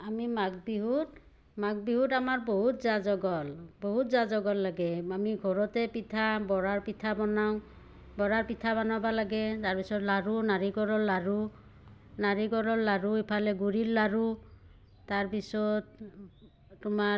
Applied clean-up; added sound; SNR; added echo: none; none; none; none.